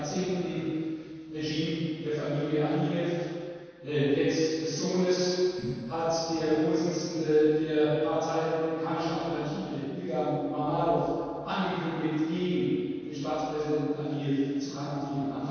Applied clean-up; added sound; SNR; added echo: neural separator model SepFormer DNS4.